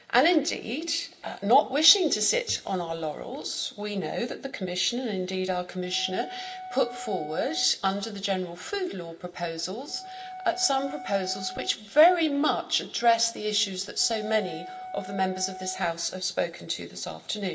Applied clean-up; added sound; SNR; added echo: none; Wind instrument, woodwind instrument; 13 dB; reverberation time 0.7 s.